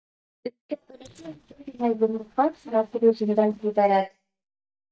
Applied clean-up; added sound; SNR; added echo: neural mask model DeepFilterNet 3.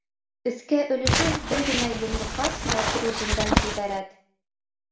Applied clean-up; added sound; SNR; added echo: none; Crumpling, crinkling; -3 dB; reverberation time 0.4 s.